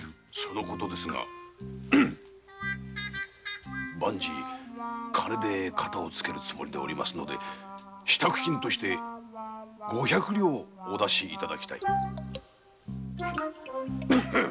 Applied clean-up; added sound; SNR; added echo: none; none; none; none.